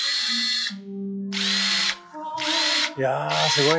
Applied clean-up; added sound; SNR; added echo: classical method log-MMSE.